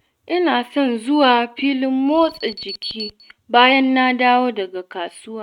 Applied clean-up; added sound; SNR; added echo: neural mask model RNNoise.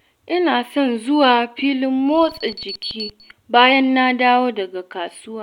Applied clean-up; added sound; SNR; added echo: none; Alarm; 15 dB; none.